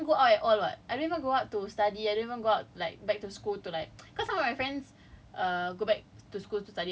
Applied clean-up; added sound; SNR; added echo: none; none; none; none.